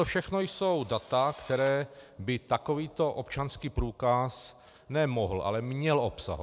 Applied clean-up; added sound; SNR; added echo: none; Drill; 19 dB; none.